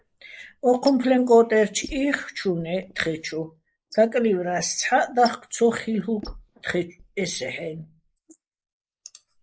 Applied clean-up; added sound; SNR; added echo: neural mask model Resemble Enhance denoiser.